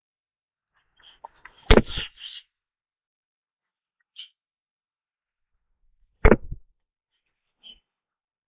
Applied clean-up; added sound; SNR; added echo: neural mask model Resemble Enhance denoiser.